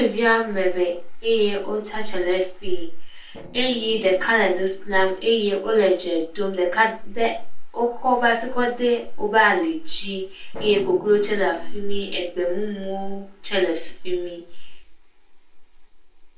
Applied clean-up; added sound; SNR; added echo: neural separator model SepFormer DNS4.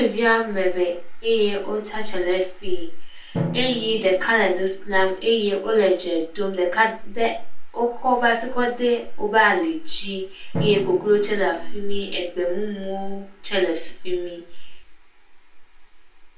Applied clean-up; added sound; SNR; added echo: none; Drum; 16 dB; reverberation time 0.3 s.